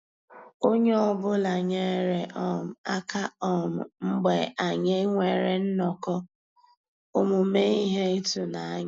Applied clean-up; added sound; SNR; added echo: none; none; none; none.